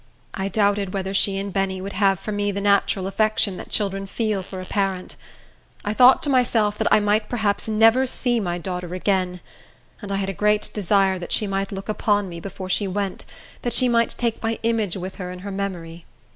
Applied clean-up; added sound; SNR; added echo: none; Fart; 20 dB; none.